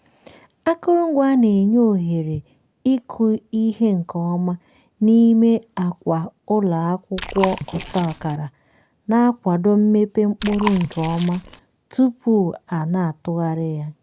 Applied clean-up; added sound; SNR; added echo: none; Chewing, mastication; 11 dB; none.